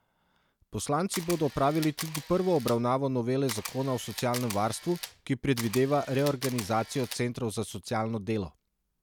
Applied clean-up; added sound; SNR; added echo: none; Camera; 12 dB; none.